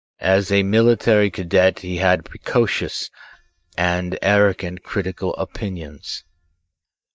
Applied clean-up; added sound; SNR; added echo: neural mask model DeepFilterNet 3.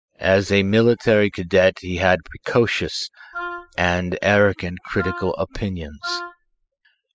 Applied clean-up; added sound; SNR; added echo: classical method spectral subtraction.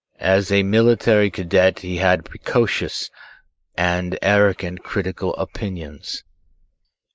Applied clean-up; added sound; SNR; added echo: neural mask model Resemble Enhance denoiser.